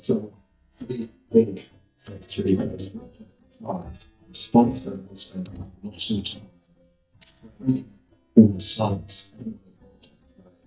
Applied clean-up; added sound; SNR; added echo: neural mask model DeepFilterNet 3.